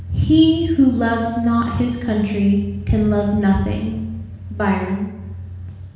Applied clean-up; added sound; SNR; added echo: none; none; none; reverberation time 1.1 s.